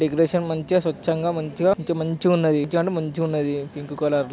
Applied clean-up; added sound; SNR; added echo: none; none; none; none.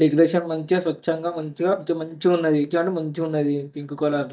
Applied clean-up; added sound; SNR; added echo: neural mask model DeepFilterNet 3.